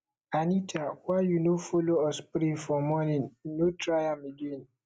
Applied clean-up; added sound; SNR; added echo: none; none; none; none.